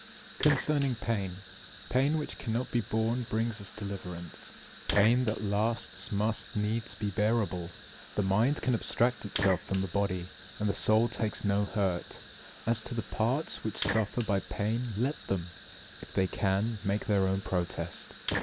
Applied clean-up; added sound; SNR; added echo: none; Fire; 10 dB; none.